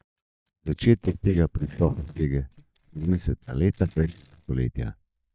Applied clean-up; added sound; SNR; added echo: neural mask model DeepFilterNet 3.